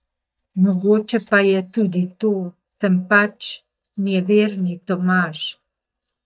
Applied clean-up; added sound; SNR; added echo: neural mask model DeepFilterNet 3.